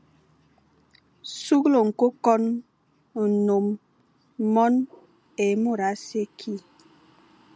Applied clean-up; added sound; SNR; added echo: none; none; none; none.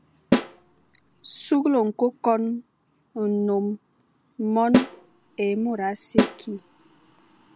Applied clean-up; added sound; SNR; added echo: none; Snare drum; 2 dB; none.